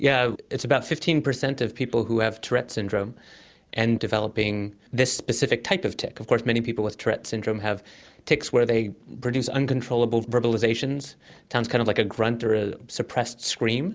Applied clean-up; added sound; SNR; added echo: none; none; none; none.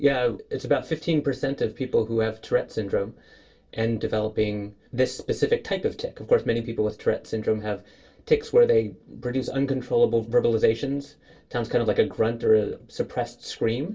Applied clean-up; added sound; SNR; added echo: none; none; none; reverberation time 0.2 s.